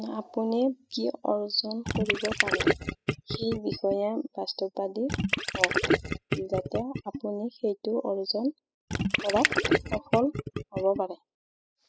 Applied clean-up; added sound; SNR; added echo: classical method spectral subtraction.